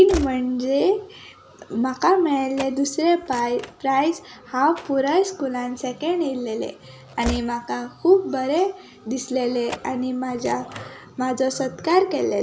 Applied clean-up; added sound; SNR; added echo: none; Slam / Train; 17 dB; none.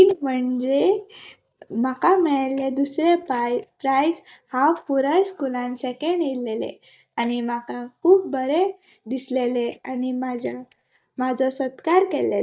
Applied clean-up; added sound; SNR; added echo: neural mask model DeepFilterNet 3.